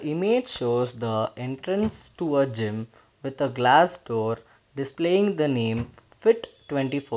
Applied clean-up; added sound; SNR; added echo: none; Microwave oven; 19 dB; none.